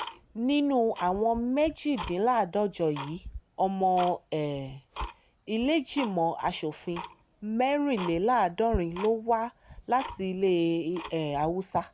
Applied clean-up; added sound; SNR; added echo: none; Tick-tock; 15 dB; none.